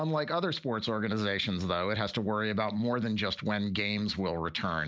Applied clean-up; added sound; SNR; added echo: none; none; none; none.